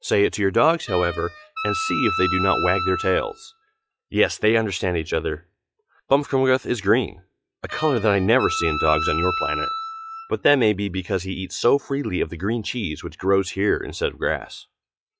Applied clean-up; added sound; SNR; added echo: classical method log-MMSE.